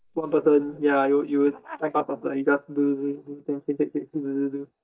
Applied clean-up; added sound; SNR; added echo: neural mask model DeepFilterNet 3.